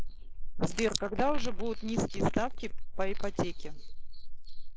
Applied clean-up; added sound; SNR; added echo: neural mask model Resemble Enhance denoiser.